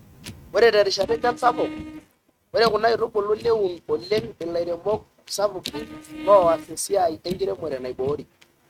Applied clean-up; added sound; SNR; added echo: neural mask model RNNoise.